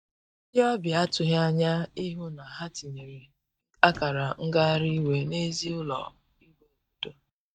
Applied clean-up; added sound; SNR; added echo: neural mask model DeepFilterNet 3.